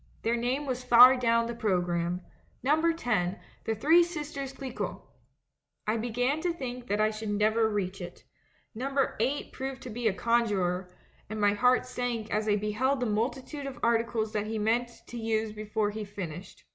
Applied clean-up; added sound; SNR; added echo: none; none; none; none.